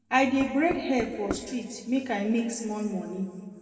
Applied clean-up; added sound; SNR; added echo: none; Knock; 10 dB; reverberation time 2.0 s.